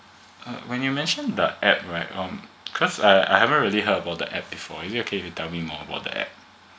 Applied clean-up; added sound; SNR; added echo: none; none; none; none.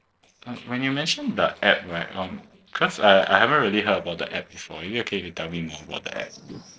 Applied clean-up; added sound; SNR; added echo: neural separator model SepFormer DNS4.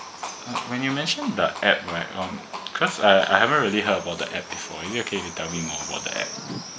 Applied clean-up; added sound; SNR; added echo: none; Livestock, farm animals, working animals; 11 dB; none.